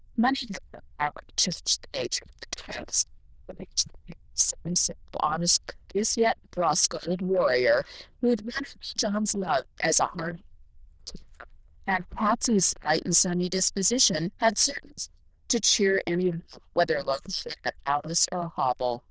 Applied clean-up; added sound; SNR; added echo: neural diffusion model UNIVERSE++.